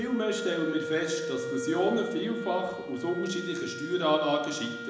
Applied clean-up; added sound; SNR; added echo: none; Wind instrument, woodwind instrument; 7 dB; reverberation time 0.9 s.